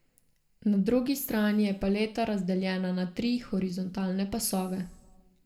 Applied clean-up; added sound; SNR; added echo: none; none; none; reverberation time 1.0 s.